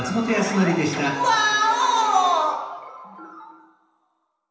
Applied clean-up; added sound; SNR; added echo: none; none; none; reverberation time 0.9 s.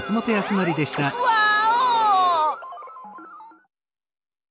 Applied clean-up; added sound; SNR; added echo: none; none; none; none.